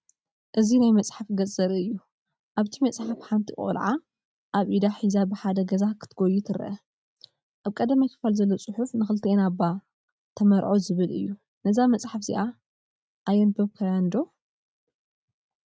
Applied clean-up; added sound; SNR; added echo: neural mask model RNNoise.